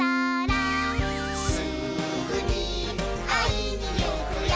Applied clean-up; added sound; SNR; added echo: none; Piano; 8 dB; none.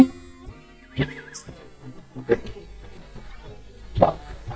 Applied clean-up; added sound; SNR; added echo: neural mask model DeepFilterNet 3.